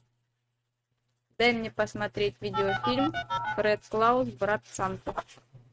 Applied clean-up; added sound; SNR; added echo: neural mask model RNNoise.